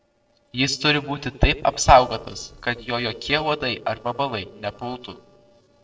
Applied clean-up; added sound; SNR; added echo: neural separator model SepFormer DNS4.